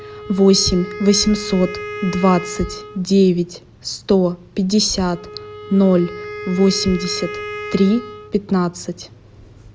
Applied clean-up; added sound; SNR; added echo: none; Wind instrument, woodwind instrument; 13 dB; none.